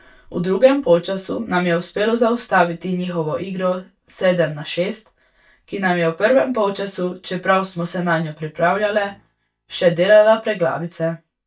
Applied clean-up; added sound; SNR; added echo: neural mask model DeepFilterNet 3.